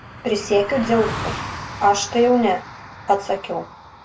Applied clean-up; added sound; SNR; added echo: none; Car passing by; 11 dB; reverberation time 0.2 s.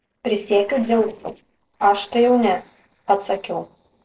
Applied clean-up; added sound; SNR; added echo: neural separator model SepFormer DNS4.